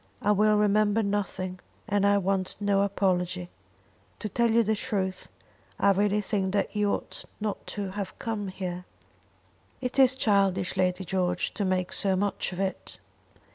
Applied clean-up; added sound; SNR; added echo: none; none; none; none.